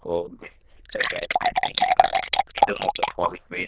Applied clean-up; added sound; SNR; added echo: neural diffusion model UNIVERSE++.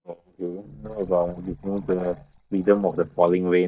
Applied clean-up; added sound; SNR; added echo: neural mask model DeepFilterNet 3.